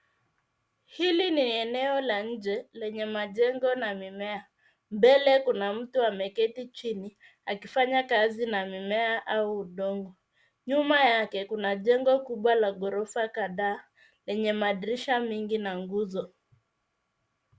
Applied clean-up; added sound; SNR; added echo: none; none; none; none.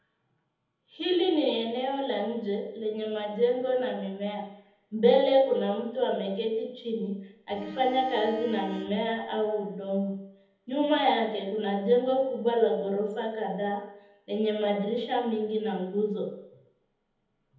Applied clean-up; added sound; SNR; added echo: none; Bowed string instrument; 13 dB; reverberation time 1.0 s.